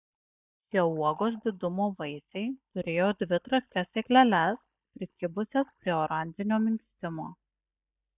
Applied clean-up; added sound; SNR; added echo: neural mask model DeepFilterNet 3.